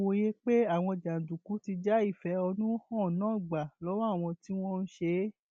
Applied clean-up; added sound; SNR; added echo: none; none; none; none.